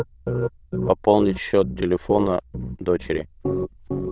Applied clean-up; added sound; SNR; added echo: neural diffusion model UNIVERSE++.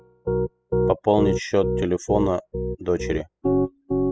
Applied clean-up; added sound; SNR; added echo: classical method spectral subtraction.